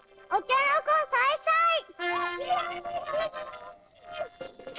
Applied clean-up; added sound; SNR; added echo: neural separator model SepFormer DNS4.